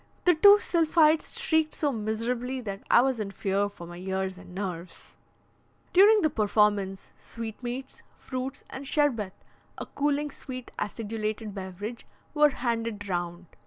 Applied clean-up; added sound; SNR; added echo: none; none; none; none.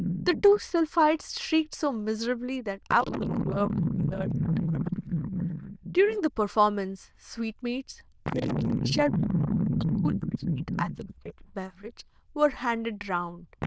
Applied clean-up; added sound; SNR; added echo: neural diffusion model UNIVERSE++.